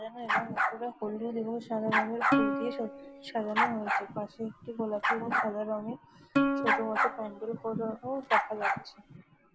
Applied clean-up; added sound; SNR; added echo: none; Plucked string instrument + Bark; -3 dB; none.